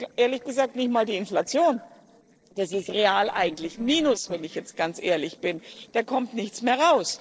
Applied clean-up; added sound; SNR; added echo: neural separator model SepFormer DNS4.